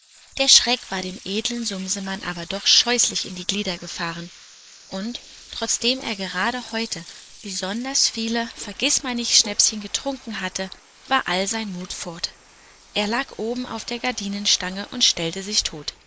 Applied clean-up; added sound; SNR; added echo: neural mask model Resemble Enhance denoiser.